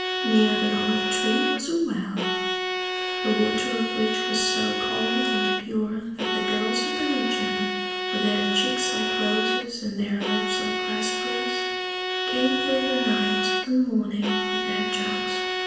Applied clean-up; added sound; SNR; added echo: none; Bowed string instrument; 0 dB; reverberation time 0.9 s.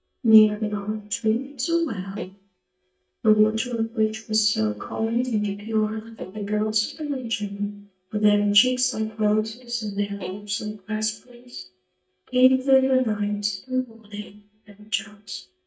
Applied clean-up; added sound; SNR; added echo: neural mask model DeepFilterNet 3.